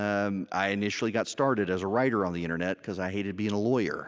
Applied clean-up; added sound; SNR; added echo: none; none; none; none.